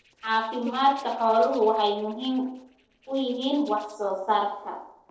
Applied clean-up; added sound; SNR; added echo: neural separator model SepFormer DNS4.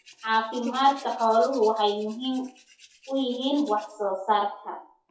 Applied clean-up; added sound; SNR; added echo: classical method WPE with log-MMSE.